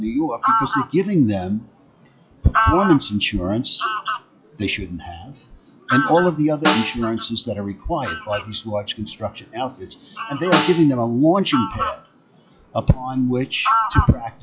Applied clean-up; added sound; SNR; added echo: classical method log-MMSE.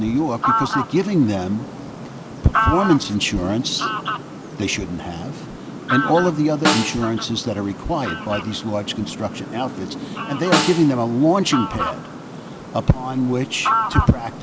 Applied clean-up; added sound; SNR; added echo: none; Fowl + Snare drum; 4 dB; none.